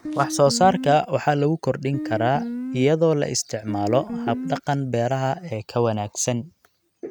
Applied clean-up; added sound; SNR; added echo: neural mask model RNNoise.